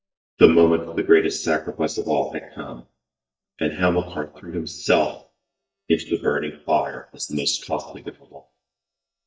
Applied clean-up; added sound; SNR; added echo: neural mask model DeepFilterNet 3.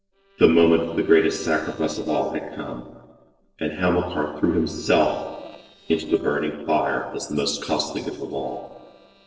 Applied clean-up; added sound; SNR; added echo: neural separator model SepFormer DNS4.